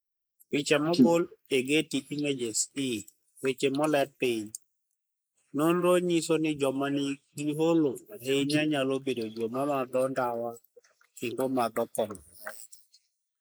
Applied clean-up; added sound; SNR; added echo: neural mask model Resemble Enhance denoiser.